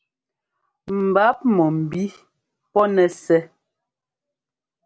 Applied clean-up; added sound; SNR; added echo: none; none; none; none.